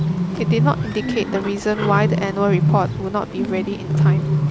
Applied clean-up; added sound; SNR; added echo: none; Bird; -2 dB; none.